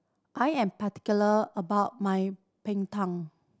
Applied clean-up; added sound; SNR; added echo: none; none; none; none.